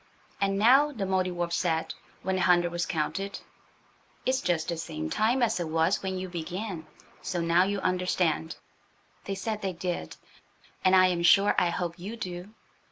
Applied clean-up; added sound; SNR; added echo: none; none; none; none.